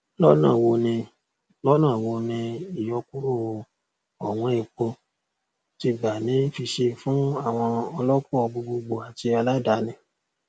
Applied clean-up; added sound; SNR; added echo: none; none; none; none.